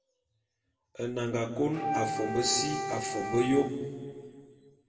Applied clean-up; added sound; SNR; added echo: none; Wind instrument, woodwind instrument; 4 dB; reverberation time 2.2 s.